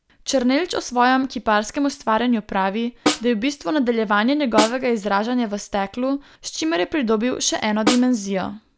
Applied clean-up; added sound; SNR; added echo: none; Snare drum; 5 dB; none.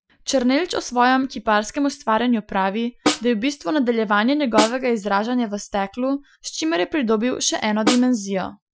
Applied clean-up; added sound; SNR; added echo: classical method Wiener filter.